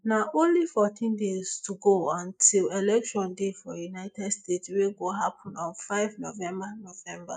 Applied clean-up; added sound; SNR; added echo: neural mask model Resemble Enhance denoiser.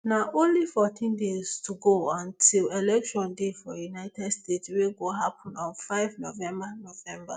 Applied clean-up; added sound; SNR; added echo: none; none; none; none.